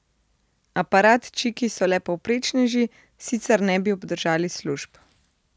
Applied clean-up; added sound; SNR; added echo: none; none; none; none.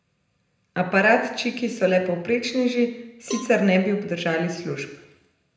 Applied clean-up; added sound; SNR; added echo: none; Cowbell; 18 dB; reverberation time 0.8 s.